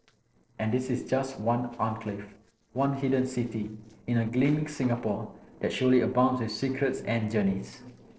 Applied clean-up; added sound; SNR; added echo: neural separator model SepFormer DNS4.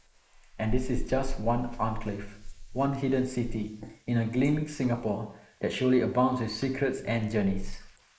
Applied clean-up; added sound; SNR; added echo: neural mask model Resemble Enhance denoiser.